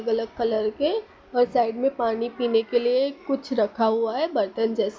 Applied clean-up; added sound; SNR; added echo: none; none; none; none.